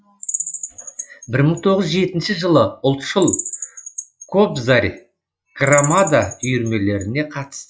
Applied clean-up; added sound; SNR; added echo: classical method log-MMSE.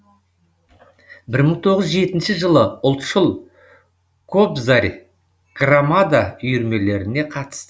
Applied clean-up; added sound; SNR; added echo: none; none; none; none.